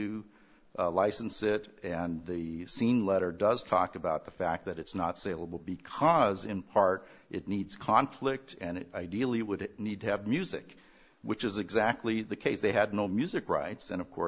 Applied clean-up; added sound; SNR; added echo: none; none; none; none.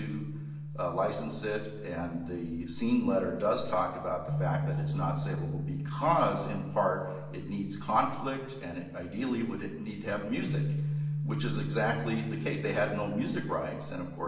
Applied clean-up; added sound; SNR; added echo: none; Bass guitar; 5 dB; reverberation time 0.9 s.